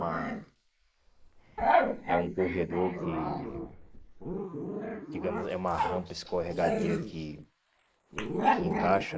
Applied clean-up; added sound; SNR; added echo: neural mask model Resemble Enhance denoiser.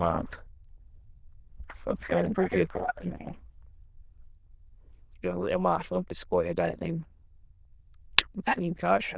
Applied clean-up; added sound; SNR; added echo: neural diffusion model UNIVERSE++.